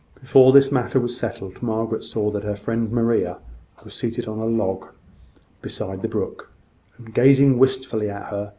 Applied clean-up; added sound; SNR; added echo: none; none; none; none.